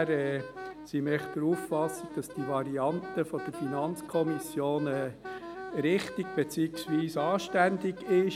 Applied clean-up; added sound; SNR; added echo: none; Wind instrument, woodwind instrument; 12 dB; none.